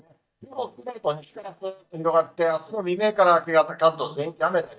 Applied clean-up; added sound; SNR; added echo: neural mask model DeepFilterNet 3.